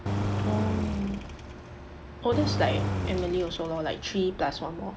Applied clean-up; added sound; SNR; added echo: none; Engine; 1 dB; none.